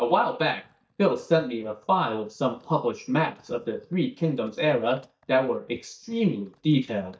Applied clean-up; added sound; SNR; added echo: neural mask model DeepFilterNet 3.